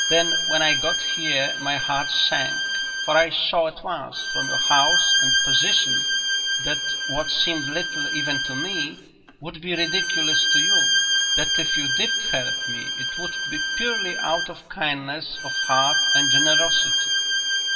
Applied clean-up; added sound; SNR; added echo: none; Bowed string instrument; -4 dB; reverberation time 1.6 s.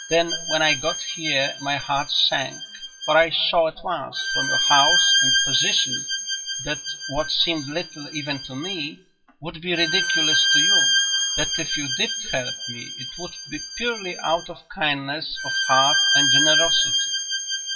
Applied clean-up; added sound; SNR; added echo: classical method WPE with log-MMSE.